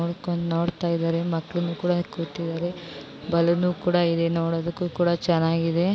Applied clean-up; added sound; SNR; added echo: none; none; none; none.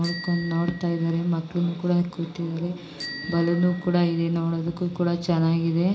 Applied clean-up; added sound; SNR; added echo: none; Bicycle bell; 18 dB; reverberation time 0.4 s.